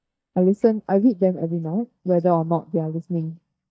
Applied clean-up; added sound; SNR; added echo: neural mask model DeepFilterNet 3.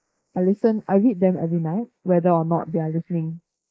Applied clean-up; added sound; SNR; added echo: neural mask model Resemble Enhance denoiser.